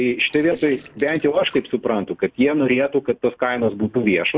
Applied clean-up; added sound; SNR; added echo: neural separator model SepFormer DNS4.